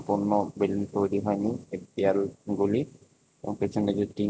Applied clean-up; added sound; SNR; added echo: none; none; none; none.